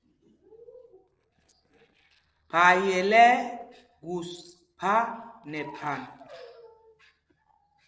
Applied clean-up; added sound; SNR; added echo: neural separator model SepFormer DNS4.